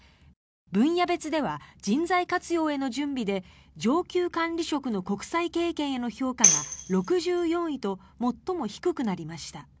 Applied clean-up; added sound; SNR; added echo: none; Tambourine; -2 dB; none.